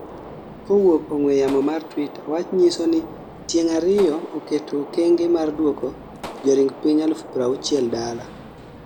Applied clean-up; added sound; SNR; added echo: none; Gunshot, gunfire; 16 dB; none.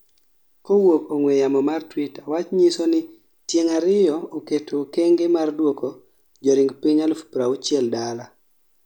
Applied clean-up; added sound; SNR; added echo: none; none; none; none.